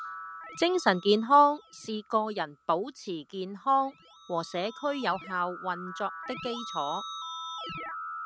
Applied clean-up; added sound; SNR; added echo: none; Keyboard (musical); 13 dB; none.